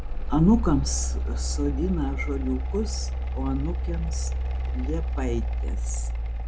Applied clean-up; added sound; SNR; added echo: none; Mechanical fan; -2 dB; none.